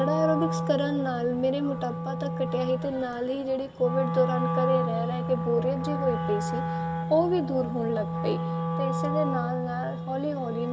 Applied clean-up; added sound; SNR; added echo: none; Wind instrument, woodwind instrument; 2 dB; reverberation time 2.4 s.